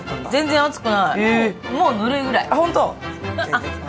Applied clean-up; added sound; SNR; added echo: none; none; none; none.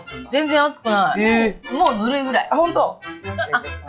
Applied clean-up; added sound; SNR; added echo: classical method log-MMSE.